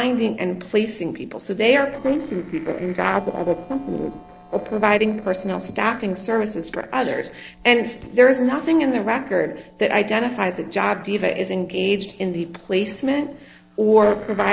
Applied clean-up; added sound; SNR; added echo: neural separator model SepFormer DNS4.